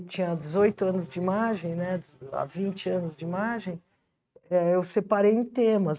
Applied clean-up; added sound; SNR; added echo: neural mask model RNNoise.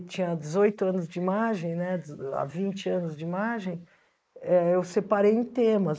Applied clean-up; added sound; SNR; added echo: neural mask model Resemble Enhance denoiser.